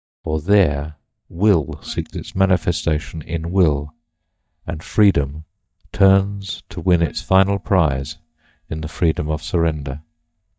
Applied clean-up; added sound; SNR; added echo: neural mask model DeepFilterNet 3.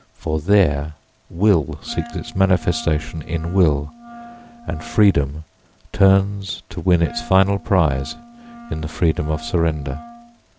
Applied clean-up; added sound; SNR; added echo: none; Wind instrument, woodwind instrument; 19 dB; none.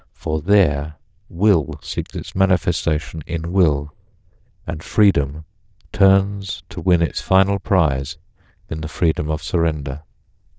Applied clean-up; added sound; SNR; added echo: neural diffusion model UNIVERSE++.